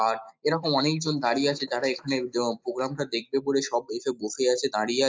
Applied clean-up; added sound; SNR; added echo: neural mask model Resemble Enhance denoiser.